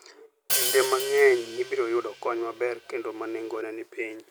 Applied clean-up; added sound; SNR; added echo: none; Hi-hat; 6 dB; none.